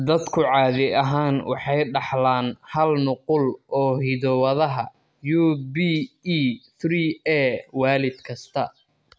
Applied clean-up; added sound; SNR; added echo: none; none; none; none.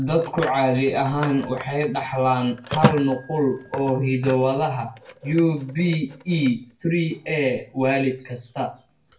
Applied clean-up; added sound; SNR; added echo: none; Telephone; 10 dB; reverberation time 0.2 s.